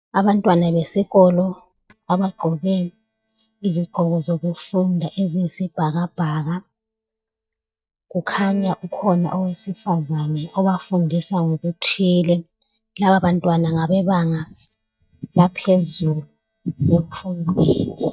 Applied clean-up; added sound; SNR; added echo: neural mask model DeepFilterNet 3.